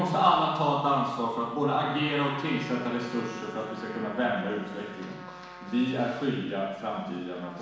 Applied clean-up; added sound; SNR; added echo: none; Trumpet; 16 dB; reverberation time 1.1 s.